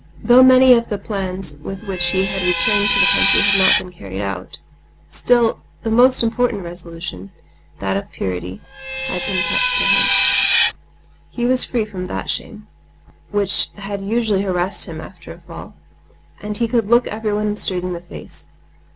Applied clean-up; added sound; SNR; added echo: none; Screech; 0 dB; none.